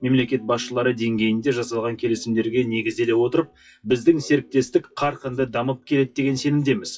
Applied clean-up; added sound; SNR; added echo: classical method WPE with log-MMSE.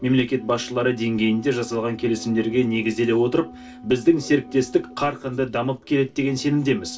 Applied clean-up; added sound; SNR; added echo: none; Wind instrument, woodwind instrument; 20 dB; reverberation time 0.2 s.